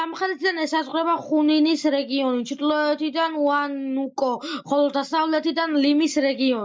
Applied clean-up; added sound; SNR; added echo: none; none; none; none.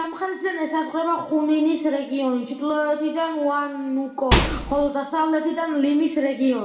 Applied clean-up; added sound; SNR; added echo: none; Microwave oven; -2 dB; reverberation time 1.6 s.